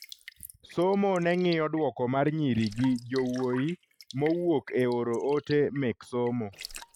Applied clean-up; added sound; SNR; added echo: neural mask model RNNoise.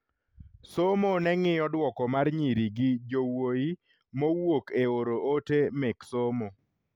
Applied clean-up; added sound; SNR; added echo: none; none; none; none.